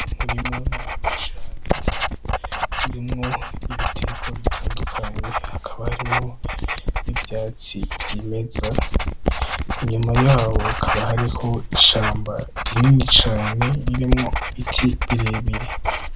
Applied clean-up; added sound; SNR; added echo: none; Writing; 0 dB; none.